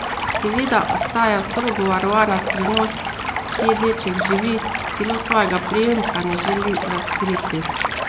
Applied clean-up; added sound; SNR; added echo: none; Stream; 2 dB; none.